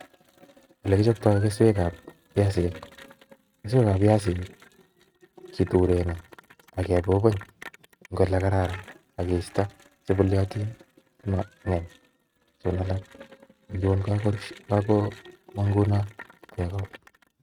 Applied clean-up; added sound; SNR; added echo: neural mask model RNNoise.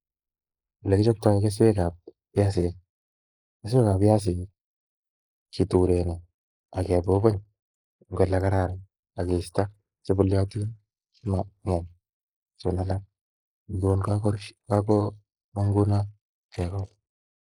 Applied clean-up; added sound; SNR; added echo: neural mask model Resemble Enhance denoiser.